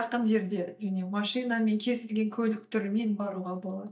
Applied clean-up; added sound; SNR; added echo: neural mask model DeepFilterNet 3.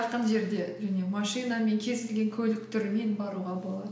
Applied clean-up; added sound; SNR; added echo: none; none; none; none.